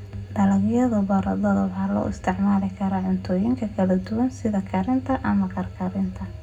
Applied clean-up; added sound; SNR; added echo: none; none; none; reverberation time 0.3 s.